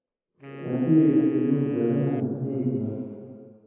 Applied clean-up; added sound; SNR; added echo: none; Wind instrument, woodwind instrument; 19 dB; reverberation time 2.0 s.